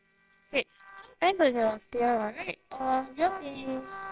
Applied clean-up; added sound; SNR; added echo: neural separator model SepFormer WHAMR!.